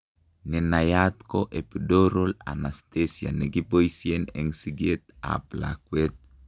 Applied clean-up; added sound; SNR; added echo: none; none; none; none.